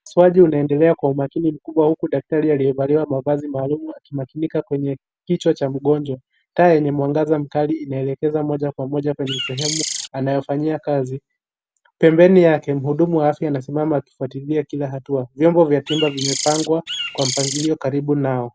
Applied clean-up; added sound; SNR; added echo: none; Bird; 6 dB; none.